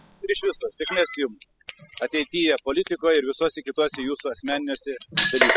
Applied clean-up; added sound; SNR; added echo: classical method spectral subtraction.